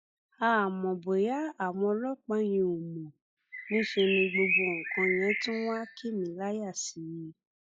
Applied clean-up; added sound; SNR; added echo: classical method log-MMSE.